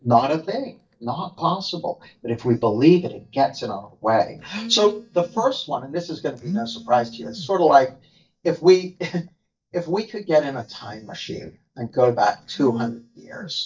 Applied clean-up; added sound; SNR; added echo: neural mask model DeepFilterNet 3.